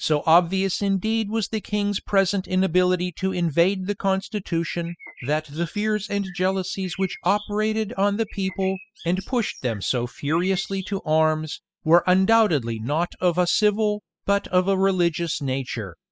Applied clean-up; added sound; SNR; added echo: classical method spectral subtraction.